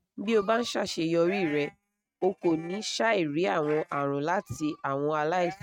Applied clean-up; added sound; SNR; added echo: neural mask model RNNoise.